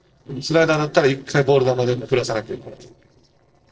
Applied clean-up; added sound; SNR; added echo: neural separator model SepFormer DNS4.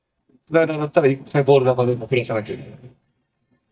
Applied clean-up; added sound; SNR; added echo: neural mask model DeepFilterNet 3.